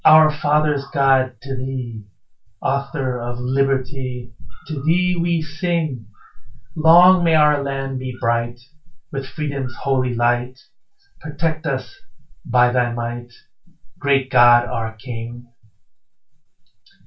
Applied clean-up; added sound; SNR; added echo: none; none; none; reverberation time 0.2 s.